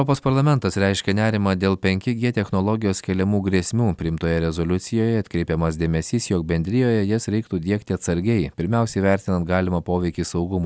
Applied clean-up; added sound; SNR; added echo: none; none; none; none.